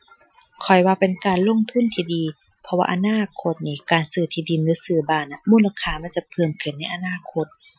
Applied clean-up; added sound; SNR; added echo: classical method Wiener filter.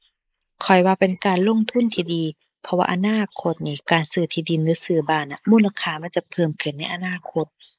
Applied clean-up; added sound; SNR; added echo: neural mask model Resemble Enhance denoiser.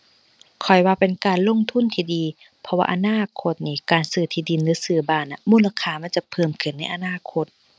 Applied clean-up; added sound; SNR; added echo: none; none; none; none.